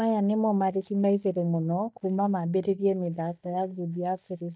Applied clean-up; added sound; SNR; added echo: neural mask model DeepFilterNet 3.